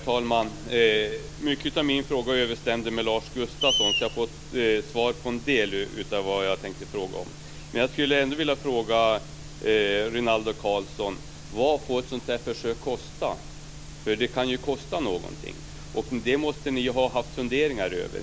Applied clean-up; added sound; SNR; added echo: none; Screech; 6 dB; none.